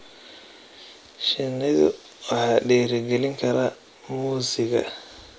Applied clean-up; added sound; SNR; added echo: none; none; none; none.